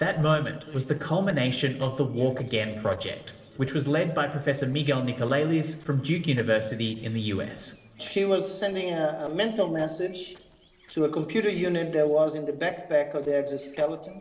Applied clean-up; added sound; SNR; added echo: neural separator model SepFormer DNS4.